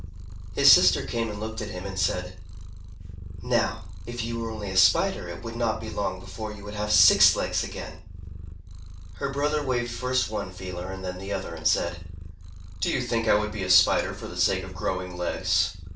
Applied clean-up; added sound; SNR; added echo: none; Purr; 9 dB; reverberation time 0.3 s.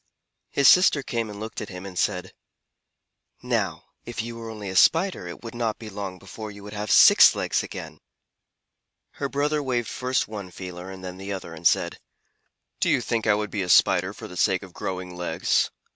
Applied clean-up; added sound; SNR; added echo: none; none; none; none.